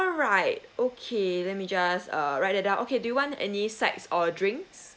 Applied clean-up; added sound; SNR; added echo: none; none; none; none.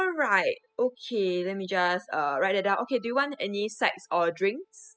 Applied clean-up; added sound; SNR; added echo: classical method spectral subtraction.